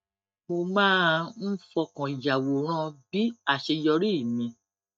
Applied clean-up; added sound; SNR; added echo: neural mask model DeepFilterNet 3.